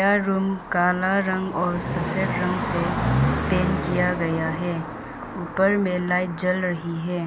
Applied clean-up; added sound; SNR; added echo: none; Car passing by; 4 dB; none.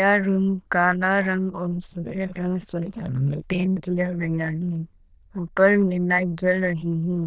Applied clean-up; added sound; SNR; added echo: neural diffusion model UNIVERSE++.